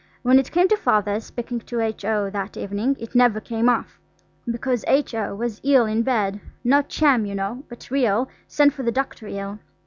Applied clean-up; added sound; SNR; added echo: none; none; none; none.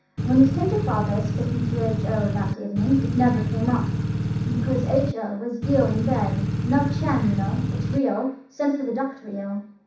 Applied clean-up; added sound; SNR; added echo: none; Engine / Truck / Car; 0 dB; reverberation time 0.7 s.